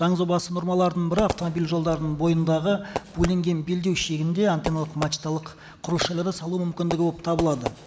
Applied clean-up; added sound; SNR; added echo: none; Fireworks; 13 dB; none.